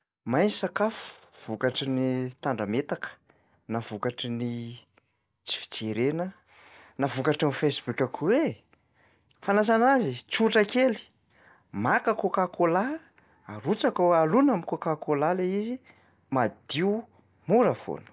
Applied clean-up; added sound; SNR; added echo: none; none; none; none.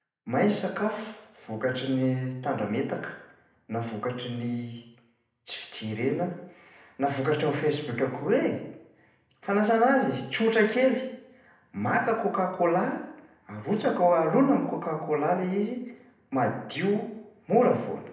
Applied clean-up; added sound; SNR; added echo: none; none; none; reverberation time 0.7 s.